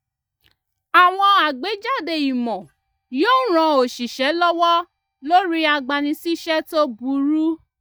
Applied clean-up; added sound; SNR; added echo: neural mask model DeepFilterNet 3.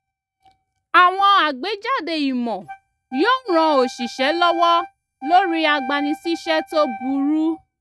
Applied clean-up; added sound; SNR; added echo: neural mask model RNNoise.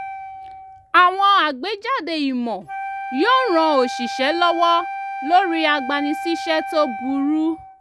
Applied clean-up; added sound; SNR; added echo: none; Wind instrument, woodwind instrument; 10 dB; none.